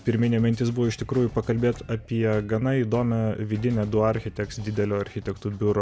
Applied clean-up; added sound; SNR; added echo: none; none; none; none.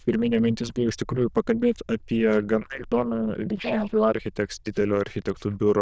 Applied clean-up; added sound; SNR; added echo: neural diffusion model UNIVERSE++.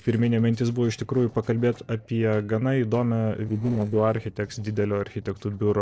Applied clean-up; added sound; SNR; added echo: neural separator model SepFormer DNS4.